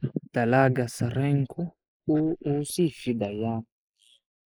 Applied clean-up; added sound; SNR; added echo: neural mask model Resemble Enhance denoiser.